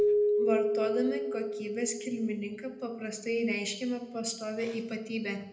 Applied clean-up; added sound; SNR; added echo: none; Keyboard (musical); 0 dB; reverberation time 0.8 s.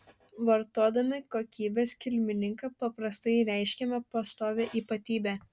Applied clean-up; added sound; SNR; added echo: none; none; none; none.